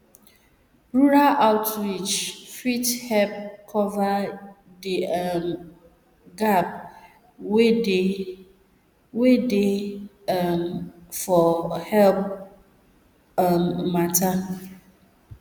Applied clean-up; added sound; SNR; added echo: none; none; none; none.